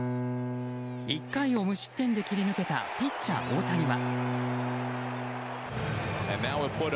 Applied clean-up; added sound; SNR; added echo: none; Bowed string instrument; 4 dB; none.